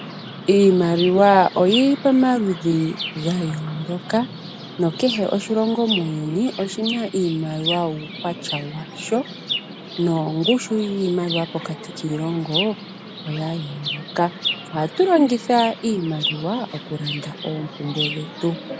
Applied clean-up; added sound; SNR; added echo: none; Chirp, tweet; 10 dB; none.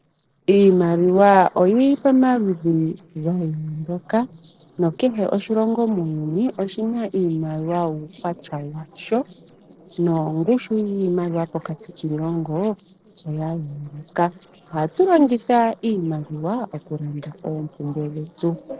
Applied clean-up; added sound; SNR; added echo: neural separator model SepFormer DNS4.